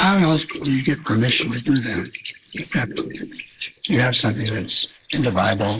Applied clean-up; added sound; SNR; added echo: neural mask model Resemble Enhance denoiser.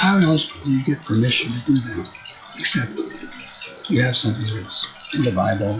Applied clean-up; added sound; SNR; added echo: classical method log-MMSE.